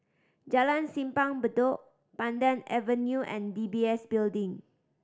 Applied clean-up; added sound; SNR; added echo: none; none; none; none.